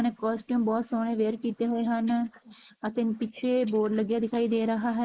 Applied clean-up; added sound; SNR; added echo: neural mask model Resemble Enhance denoiser.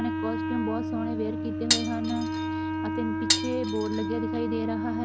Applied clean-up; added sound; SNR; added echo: none; Glass + Wind instrument, woodwind instrument; -2 dB; none.